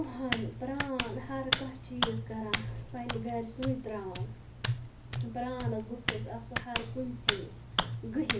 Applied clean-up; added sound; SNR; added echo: none; Hands; -3 dB; reverberation time 0.4 s.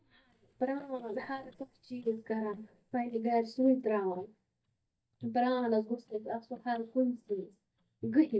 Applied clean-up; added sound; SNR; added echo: neural mask model DeepFilterNet 3.